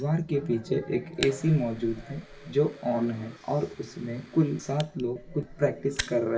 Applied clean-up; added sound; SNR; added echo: none; Fire; 15 dB; reverberation time 0.1 s.